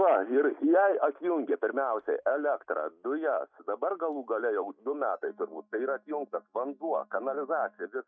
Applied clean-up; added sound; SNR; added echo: neural mask model DeepFilterNet 3.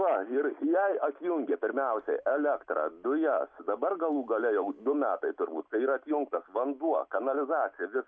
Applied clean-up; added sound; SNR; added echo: none; none; none; none.